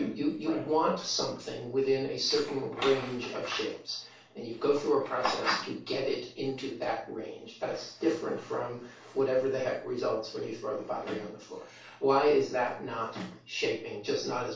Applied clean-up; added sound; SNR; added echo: none; none; none; reverberation time 0.3 s.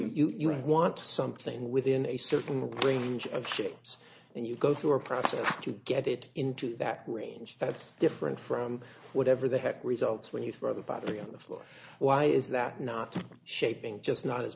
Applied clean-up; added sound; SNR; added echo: none; none; none; none.